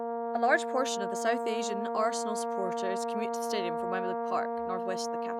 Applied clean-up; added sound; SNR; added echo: none; Brass instrument; -1 dB; none.